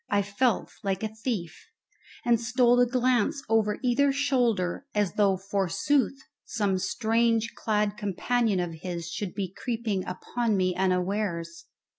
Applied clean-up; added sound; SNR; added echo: none; none; none; none.